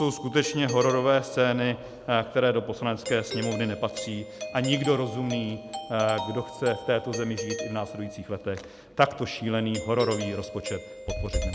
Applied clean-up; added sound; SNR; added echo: none; Doorbell; 11 dB; none.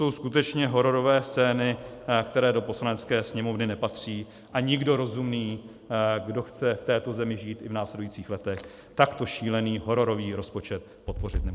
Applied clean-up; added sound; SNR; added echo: none; none; none; none.